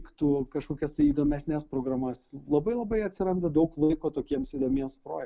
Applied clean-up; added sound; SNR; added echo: none; none; none; none.